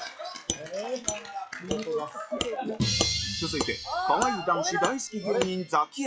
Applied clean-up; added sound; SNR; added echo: classical method log-MMSE.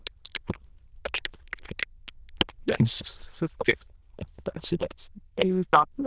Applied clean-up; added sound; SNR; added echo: neural diffusion model UNIVERSE++.